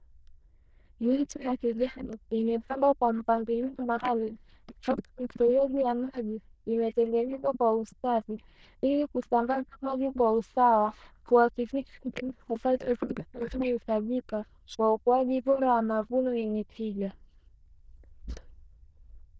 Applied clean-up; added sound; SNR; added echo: neural diffusion model UNIVERSE++.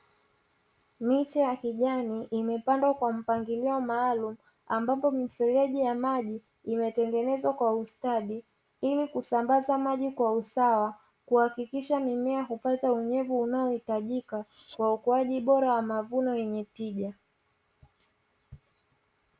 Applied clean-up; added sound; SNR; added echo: none; none; none; none.